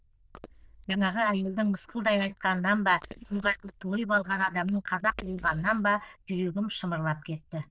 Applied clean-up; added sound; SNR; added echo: neural diffusion model UNIVERSE++.